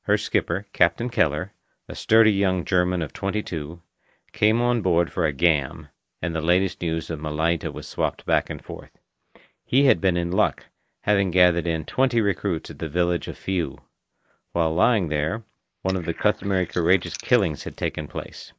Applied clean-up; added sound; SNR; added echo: neural mask model Resemble Enhance denoiser.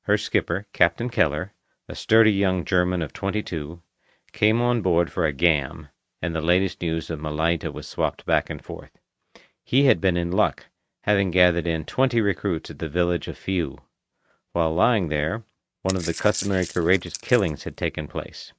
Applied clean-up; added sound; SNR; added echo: neural mask model RNNoise.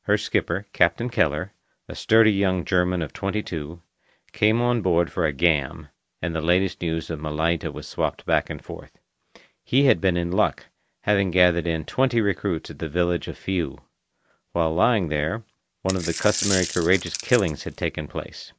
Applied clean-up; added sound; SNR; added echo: none; Coin (dropping); 8 dB; none.